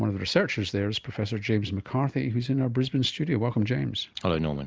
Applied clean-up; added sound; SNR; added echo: none; none; none; none.